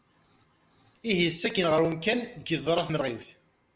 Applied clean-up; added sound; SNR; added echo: none; none; none; none.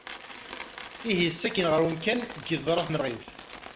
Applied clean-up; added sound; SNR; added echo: none; Coin (dropping); 14 dB; none.